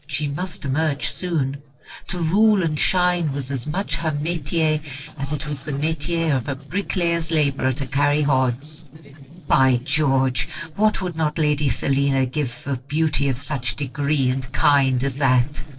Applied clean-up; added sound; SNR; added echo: neural separator model SepFormer DNS4.